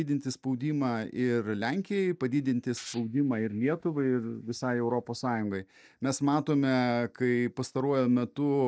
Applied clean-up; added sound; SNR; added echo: neural mask model DeepFilterNet 3.